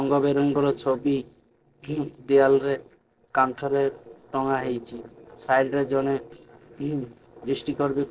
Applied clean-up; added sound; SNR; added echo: neural separator model SepFormer DNS4.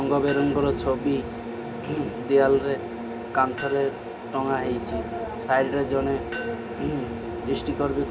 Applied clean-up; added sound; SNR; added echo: none; Hammer; 17 dB; reverberation time 0.3 s.